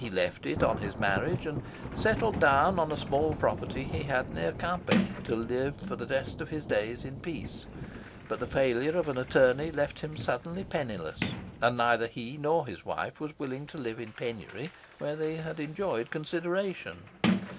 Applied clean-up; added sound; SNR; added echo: none; Sliding door + Thunder; 7 dB; none.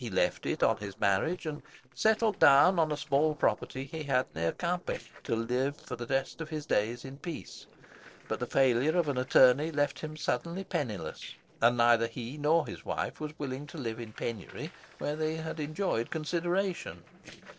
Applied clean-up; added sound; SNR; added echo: neural separator model SepFormer DNS4.